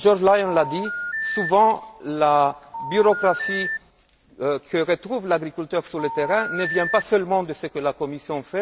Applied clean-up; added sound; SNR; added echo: none; Telephone; 7 dB; none.